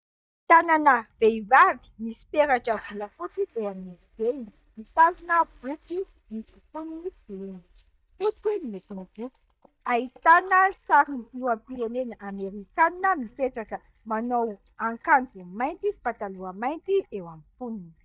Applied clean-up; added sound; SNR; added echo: neural mask model DeepFilterNet 3.